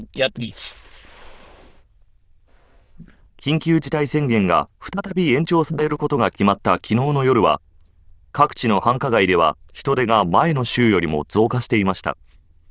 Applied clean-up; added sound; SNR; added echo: neural diffusion model UNIVERSE++.